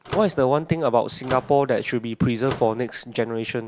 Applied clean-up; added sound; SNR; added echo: none; Slam / Microwave oven; 15 dB; none.